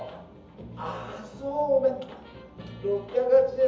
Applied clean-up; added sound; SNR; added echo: none; none; none; reverberation time 0.7 s.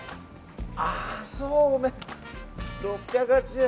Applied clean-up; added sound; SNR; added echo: none; none; none; none.